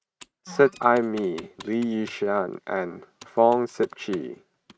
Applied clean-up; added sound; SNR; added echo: neural mask model RNNoise.